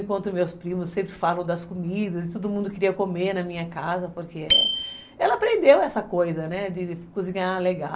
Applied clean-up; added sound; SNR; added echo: none; Bicycle bell; 8 dB; none.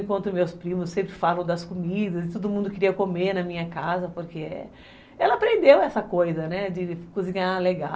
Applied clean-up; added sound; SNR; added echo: none; none; none; none.